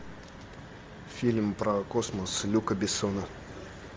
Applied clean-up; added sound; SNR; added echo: none; none; none; none.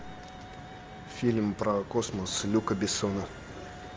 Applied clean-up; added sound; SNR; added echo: none; Wind instrument, woodwind instrument; 20 dB; none.